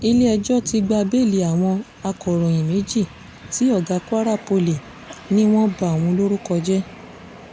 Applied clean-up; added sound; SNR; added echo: none; Train; 19 dB; none.